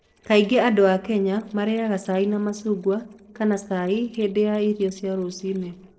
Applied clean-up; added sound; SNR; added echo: neural separator model SepFormer DNS4.